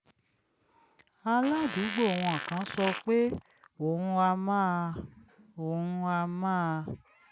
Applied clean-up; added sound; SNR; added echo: none; Fart; 9 dB; none.